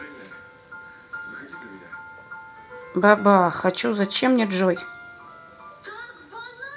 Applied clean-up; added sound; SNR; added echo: none; none; none; none.